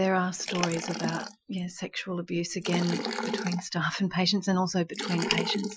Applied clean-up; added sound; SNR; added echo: classical method Wiener filter.